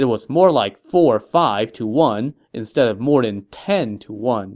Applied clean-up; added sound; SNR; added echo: none; none; none; none.